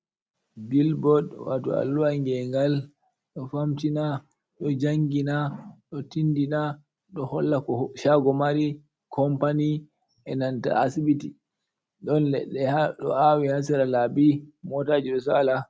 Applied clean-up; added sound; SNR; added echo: none; none; none; none.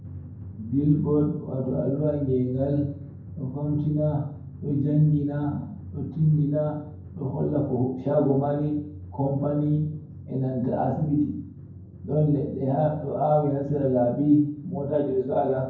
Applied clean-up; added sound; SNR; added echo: none; Drum; 15 dB; reverberation time 0.9 s.